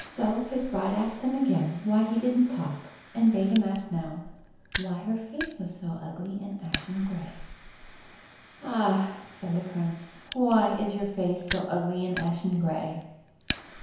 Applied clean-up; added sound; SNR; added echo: none; Fire; 14 dB; reverberation time 1.0 s.